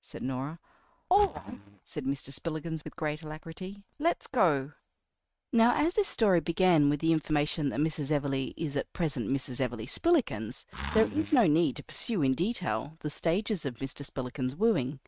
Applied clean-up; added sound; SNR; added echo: neural mask model RNNoise.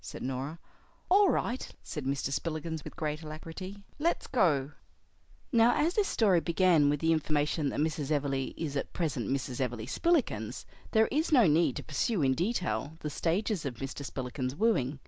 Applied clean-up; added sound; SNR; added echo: none; none; none; none.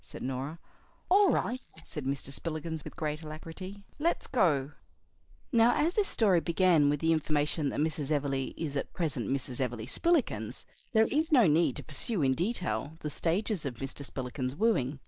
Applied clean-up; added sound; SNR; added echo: neural mask model Resemble Enhance denoiser.